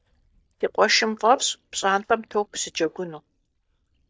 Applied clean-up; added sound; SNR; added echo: neural mask model DeepFilterNet 3.